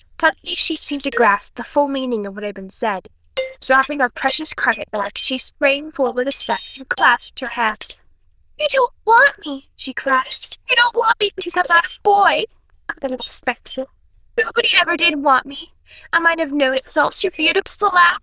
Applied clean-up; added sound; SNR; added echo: neural diffusion model UNIVERSE++.